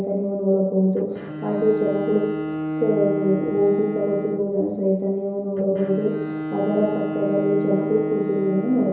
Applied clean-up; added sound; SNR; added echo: none; Bowed string instrument; 7 dB; reverberation time 1.0 s.